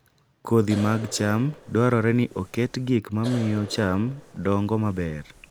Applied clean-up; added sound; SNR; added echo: none; Cough; 18 dB; none.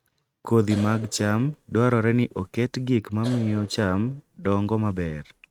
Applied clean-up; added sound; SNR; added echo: neural mask model RNNoise.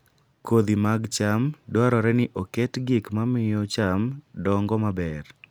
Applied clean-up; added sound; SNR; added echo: none; none; none; none.